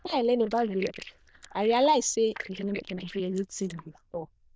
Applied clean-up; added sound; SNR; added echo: neural diffusion model UNIVERSE++.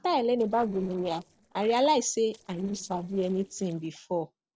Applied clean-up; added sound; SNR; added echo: neural separator model SepFormer DNS4.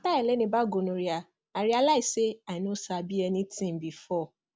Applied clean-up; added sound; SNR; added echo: none; none; none; none.